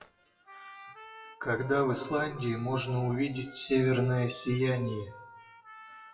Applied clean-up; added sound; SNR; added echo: classical method WPE with log-MMSE.